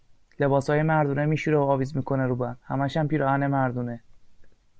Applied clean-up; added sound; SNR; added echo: none; none; none; none.